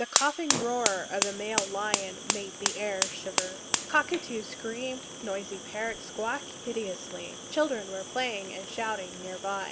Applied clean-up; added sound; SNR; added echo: none; Fire; 1 dB; none.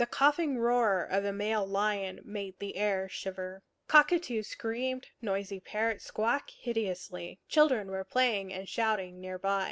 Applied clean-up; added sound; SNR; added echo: none; none; none; none.